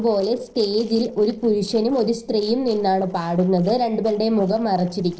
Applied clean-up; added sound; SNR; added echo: neural separator model SepFormer DNS4.